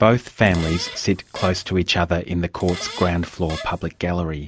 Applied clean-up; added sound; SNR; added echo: none; Fart; 14 dB; none.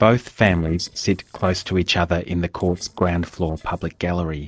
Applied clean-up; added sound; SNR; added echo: neural separator model SepFormer DNS4.